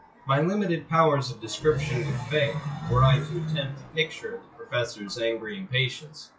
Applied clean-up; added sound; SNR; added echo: classical method WPE with log-MMSE.